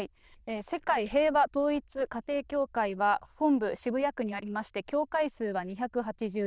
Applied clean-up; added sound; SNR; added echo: neural diffusion model UNIVERSE++.